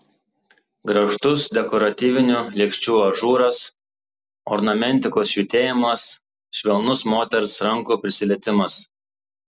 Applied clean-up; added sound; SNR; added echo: none; none; none; none.